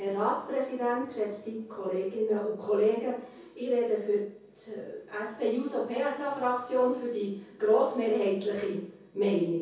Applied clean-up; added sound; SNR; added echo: none; none; none; reverberation time 0.6 s.